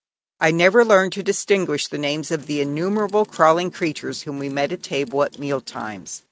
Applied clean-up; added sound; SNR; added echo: neural mask model RNNoise.